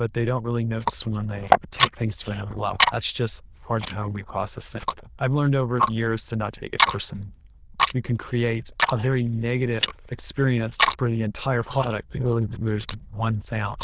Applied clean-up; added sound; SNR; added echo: neural diffusion model UNIVERSE++.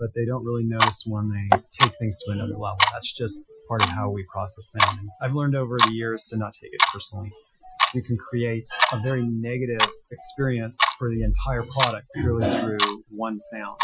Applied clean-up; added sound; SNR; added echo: classical method Wiener filter.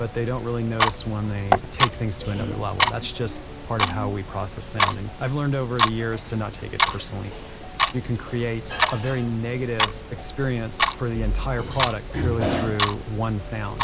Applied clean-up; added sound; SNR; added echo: none; Clock; 0 dB; none.